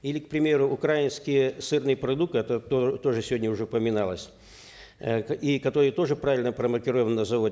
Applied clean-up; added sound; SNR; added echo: none; none; none; none.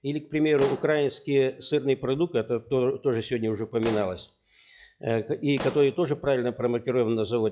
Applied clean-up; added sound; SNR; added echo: classical method log-MMSE.